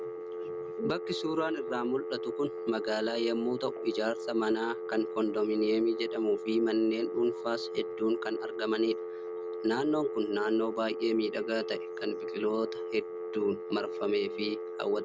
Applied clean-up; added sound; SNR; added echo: none; Telephone; 6 dB; none.